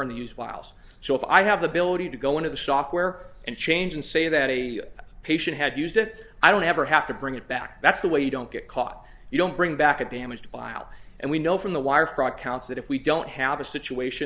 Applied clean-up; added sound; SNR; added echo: none; none; none; none.